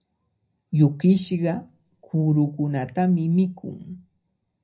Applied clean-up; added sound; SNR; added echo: none; none; none; reverberation time 0.5 s.